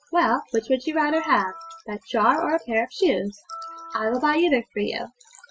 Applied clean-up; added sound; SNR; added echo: classical method Wiener filter.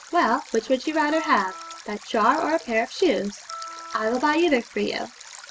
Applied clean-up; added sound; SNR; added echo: none; Stream + Wind instrument, woodwind instrument; 16 dB; none.